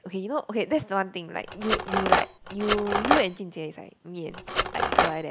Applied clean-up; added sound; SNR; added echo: none; Cutlery, silverware; -5 dB; none.